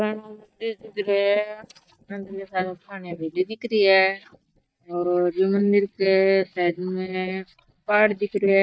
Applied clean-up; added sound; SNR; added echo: neural mask model DeepFilterNet 3.